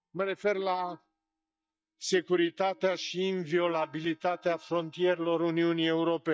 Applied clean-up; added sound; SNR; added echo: neural mask model DeepFilterNet 3.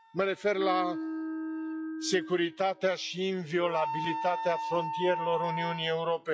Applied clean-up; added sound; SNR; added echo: classical method log-MMSE.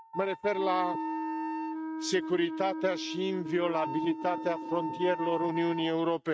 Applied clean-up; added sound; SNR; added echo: neural mask model RNNoise.